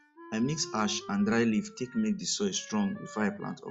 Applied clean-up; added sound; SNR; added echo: classical method log-MMSE.